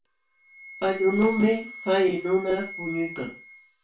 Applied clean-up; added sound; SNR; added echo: none; Wind instrument, woodwind instrument; 14 dB; reverberation time 0.3 s.